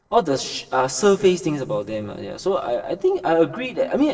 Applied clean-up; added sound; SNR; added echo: neural separator model SepFormer DNS4.